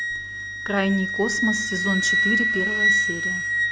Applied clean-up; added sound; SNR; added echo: none; Wind instrument, woodwind instrument; -4 dB; none.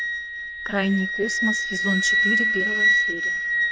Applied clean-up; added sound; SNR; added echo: neural diffusion model UNIVERSE++.